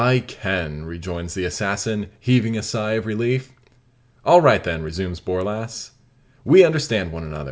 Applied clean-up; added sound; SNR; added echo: none; none; none; none.